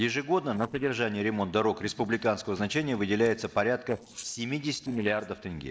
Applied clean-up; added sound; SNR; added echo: neural separator model SepFormer DNS4.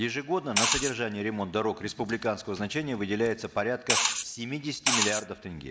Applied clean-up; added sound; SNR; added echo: none; Liquid; -2 dB; none.